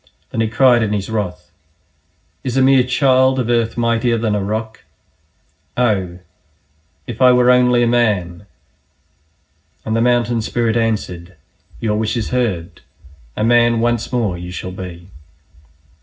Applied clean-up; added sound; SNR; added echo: none; none; none; reverberation time 0.4 s.